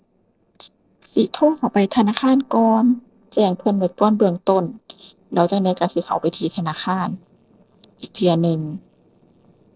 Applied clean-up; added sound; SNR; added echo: neural separator model SepFormer DNS4.